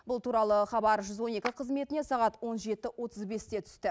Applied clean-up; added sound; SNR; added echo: none; Clapping; 15 dB; none.